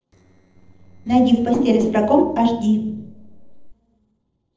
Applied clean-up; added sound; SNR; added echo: neural separator model SepFormer DNS4.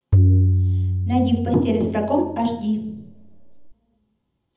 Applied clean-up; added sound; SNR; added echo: none; Tabla; -4 dB; reverberation time 0.8 s.